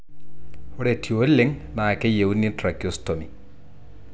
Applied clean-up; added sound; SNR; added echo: none; none; none; none.